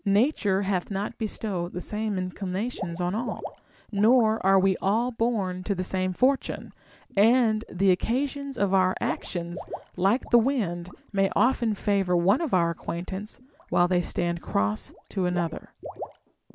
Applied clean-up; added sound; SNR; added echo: none; Water / Liquid; 19 dB; none.